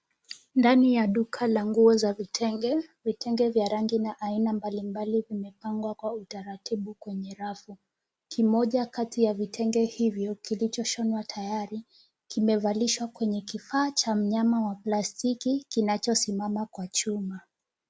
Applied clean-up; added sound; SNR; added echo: none; none; none; none.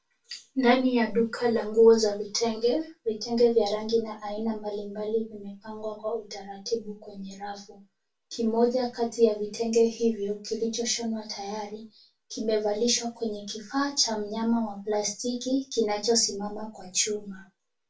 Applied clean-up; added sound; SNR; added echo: none; none; none; reverberation time 0.2 s.